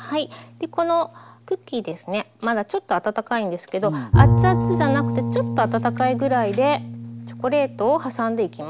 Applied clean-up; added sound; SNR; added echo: none; Bowed string instrument; 2 dB; none.